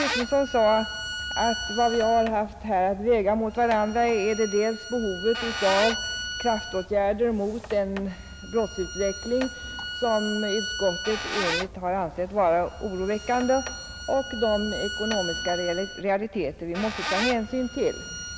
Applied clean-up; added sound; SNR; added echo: none; Bowed string instrument + Squeak; 8 dB; none.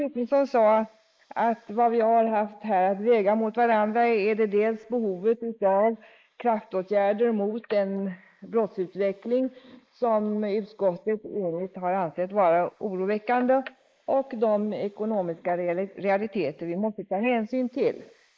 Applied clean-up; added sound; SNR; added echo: neural mask model Resemble Enhance denoiser.